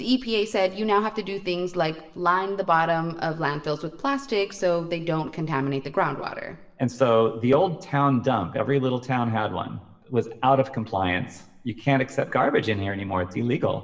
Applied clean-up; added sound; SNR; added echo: none; none; none; reverberation time 0.7 s.